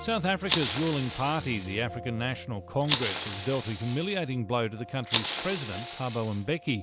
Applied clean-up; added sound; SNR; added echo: none; Fire; 4 dB; none.